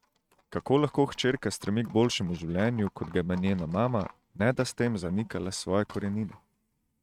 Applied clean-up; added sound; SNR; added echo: neural mask model RNNoise.